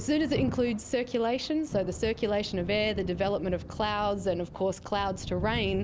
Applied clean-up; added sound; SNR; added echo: none; Thunder; 10 dB; none.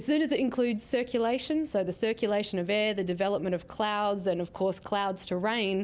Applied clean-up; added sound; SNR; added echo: none; none; none; none.